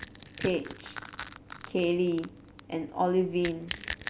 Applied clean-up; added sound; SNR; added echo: none; Crack / Crushing; 12 dB; none.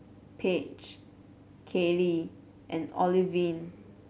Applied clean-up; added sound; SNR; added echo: none; none; none; none.